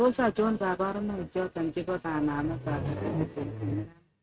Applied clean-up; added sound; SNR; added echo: neural mask model RNNoise.